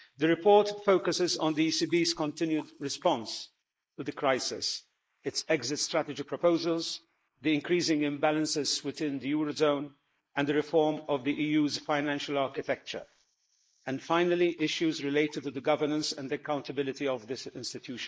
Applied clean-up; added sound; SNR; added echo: neural mask model Resemble Enhance denoiser.